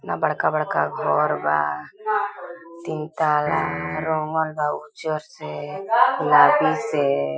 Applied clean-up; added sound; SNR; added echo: classical method Wiener filter.